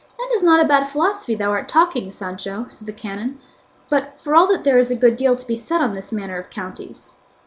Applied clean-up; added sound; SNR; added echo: none; none; none; none.